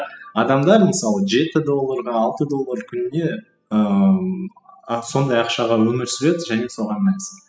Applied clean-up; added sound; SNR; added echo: classical method spectral subtraction.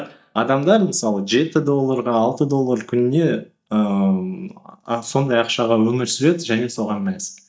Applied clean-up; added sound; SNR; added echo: neural mask model DeepFilterNet 3.